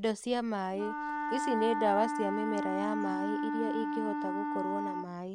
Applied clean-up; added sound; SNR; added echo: neural mask model RNNoise.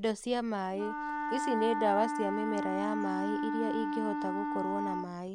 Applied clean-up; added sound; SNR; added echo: none; Wind instrument, woodwind instrument; 1 dB; none.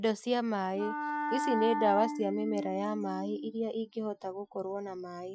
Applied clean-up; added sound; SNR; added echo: classical method Wiener filter.